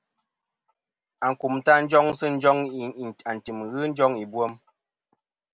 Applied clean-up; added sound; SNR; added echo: none; none; none; none.